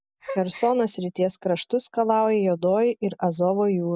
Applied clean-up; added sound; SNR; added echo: none; Gasp; 20 dB; none.